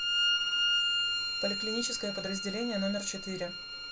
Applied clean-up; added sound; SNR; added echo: none; Bowed string instrument; -5 dB; none.